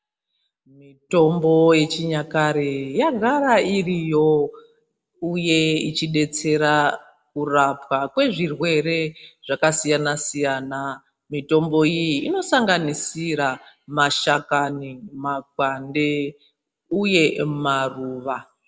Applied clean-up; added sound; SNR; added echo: none; none; none; none.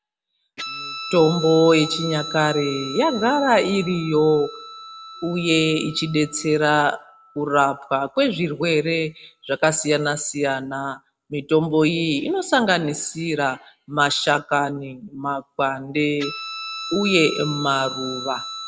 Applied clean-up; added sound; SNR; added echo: none; Guitar; 14 dB; none.